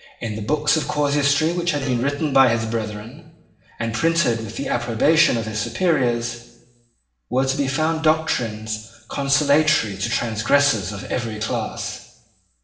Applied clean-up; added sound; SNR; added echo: neural separator model SepFormer DNS4.